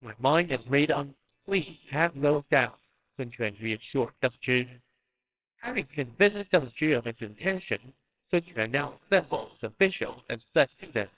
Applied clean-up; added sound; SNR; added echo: neural separator model SepFormer WHAMR!.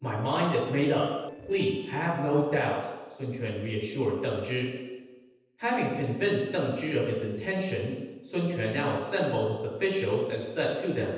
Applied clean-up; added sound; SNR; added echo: neural separator model SepFormer DNS4.